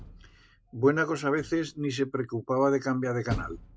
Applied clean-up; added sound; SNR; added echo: none; Door; 14 dB; none.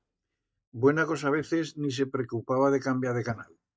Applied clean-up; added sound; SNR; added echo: neural mask model DeepFilterNet 3.